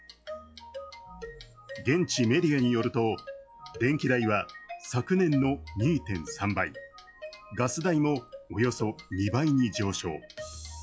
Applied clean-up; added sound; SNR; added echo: classical method log-MMSE.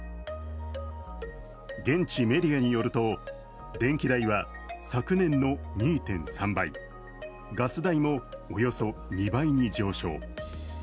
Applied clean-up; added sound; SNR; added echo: none; none; none; none.